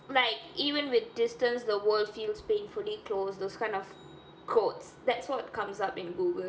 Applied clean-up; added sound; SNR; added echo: none; none; none; none.